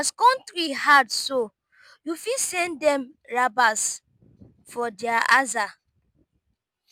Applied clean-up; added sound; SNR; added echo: none; none; none; none.